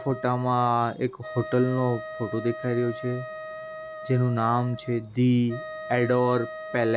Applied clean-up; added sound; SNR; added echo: none; Wind instrument, woodwind instrument; 13 dB; none.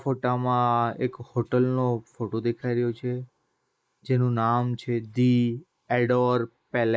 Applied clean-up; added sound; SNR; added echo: neural mask model Resemble Enhance denoiser.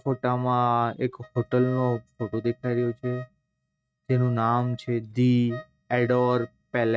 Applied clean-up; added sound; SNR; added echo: neural mask model RNNoise.